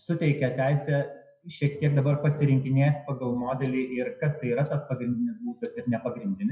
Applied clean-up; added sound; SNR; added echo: classical method WPE with log-MMSE.